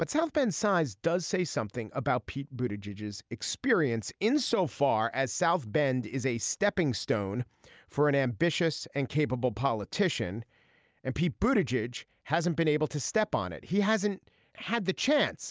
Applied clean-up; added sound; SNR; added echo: none; none; none; none.